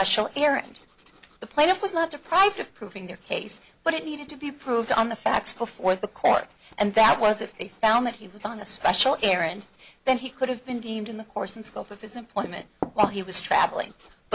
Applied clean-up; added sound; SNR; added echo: none; Writing; 18 dB; none.